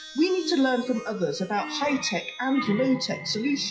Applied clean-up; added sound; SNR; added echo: classical method WPE with log-MMSE.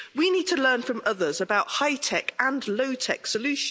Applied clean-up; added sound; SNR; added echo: none; none; none; none.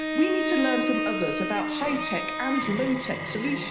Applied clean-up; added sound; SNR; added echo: none; Bowed string instrument; 1 dB; reverberation time 0.9 s.